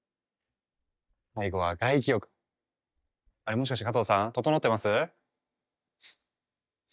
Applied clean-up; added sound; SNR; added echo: neural mask model DeepFilterNet 3.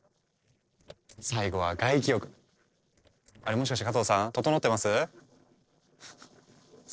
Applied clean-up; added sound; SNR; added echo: neural separator model SepFormer DNS4.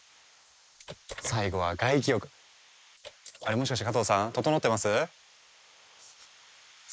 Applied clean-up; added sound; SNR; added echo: neural mask model Resemble Enhance denoiser.